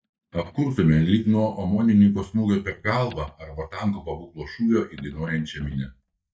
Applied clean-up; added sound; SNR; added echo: neural mask model DeepFilterNet 3.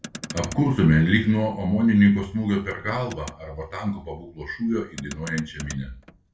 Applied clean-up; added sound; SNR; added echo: none; Motor vehicle (road); 19 dB; reverberation time 0.3 s.